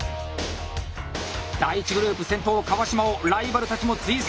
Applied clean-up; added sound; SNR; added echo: none; Telephone; 18 dB; none.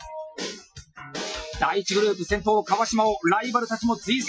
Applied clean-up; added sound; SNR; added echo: classical method Wiener filter.